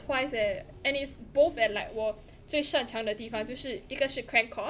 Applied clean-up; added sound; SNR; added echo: none; Bowed string instrument + Thunder / Explosion; 20 dB; none.